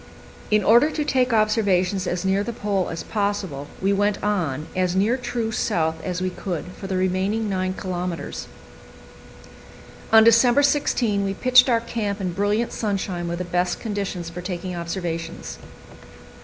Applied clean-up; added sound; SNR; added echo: none; none; none; none.